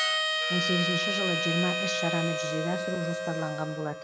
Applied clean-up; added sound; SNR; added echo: none; Harmonica; -2 dB; none.